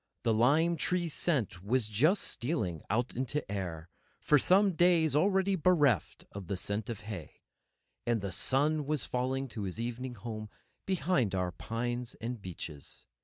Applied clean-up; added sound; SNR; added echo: none; none; none; none.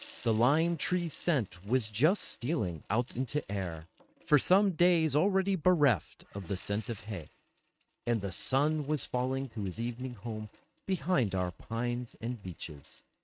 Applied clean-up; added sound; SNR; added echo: neural mask model RNNoise.